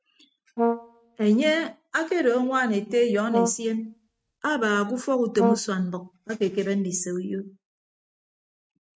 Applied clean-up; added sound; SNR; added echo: neural mask model RNNoise.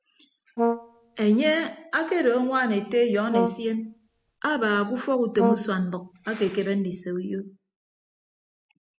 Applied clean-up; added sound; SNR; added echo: none; Brass instrument; 3 dB; none.